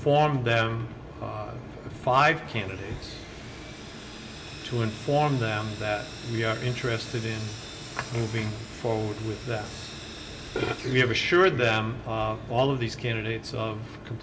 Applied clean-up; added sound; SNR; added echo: none; Sawing; 18 dB; reverberation time 1.0 s.